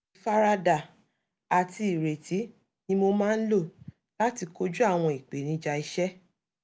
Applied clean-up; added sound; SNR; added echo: none; none; none; none.